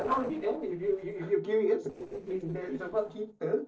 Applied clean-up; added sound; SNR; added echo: neural separator model SepFormer DNS4.